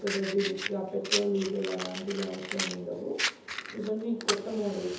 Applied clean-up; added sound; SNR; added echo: none; Fire; 4 dB; reverberation time 0.7 s.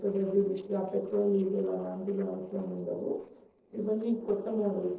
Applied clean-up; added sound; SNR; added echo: neural separator model SepFormer DNS4.